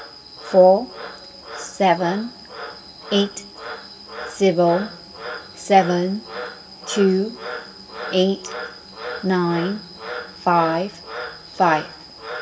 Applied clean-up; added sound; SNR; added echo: none; Frog; 12 dB; reverberation time 2.1 s.